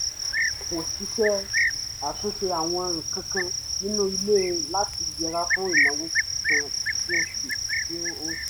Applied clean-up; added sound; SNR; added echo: none; Cricket; -3 dB; none.